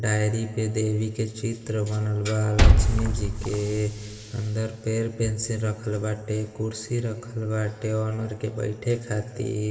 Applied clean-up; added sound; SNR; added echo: none; Liquid; -3 dB; reverberation time 2.4 s.